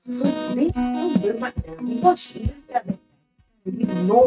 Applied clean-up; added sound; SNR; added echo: neural mask model RNNoise.